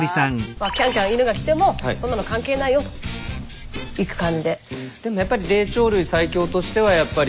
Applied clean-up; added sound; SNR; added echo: none; Buzz; 14 dB; none.